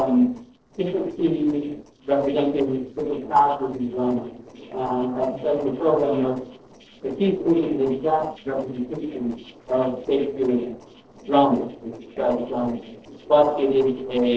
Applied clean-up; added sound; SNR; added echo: neural separator model SepFormer DNS4.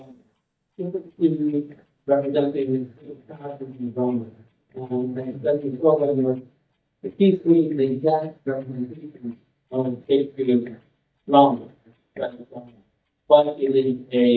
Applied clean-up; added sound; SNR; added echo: neural mask model DeepFilterNet 3.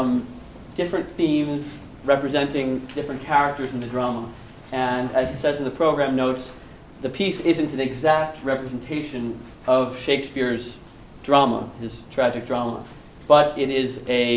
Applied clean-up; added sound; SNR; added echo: none; none; none; none.